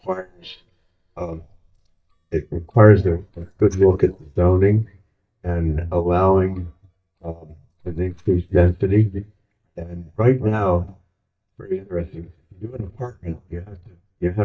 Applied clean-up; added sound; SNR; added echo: neural mask model DeepFilterNet 3.